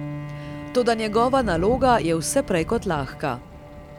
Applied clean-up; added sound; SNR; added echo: none; Bowed string instrument + Thunder; 11 dB; none.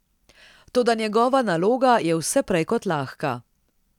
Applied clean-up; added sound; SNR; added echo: none; none; none; none.